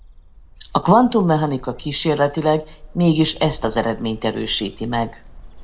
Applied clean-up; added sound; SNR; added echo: none; Bird; 19 dB; reverberation time 0.4 s.